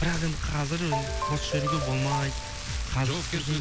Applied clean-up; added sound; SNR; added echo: none; Rain + Ringtone; 4 dB; none.